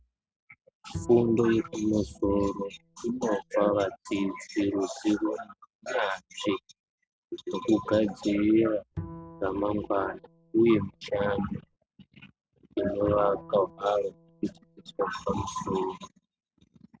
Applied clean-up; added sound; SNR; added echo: none; Bowed string instrument; 17 dB; none.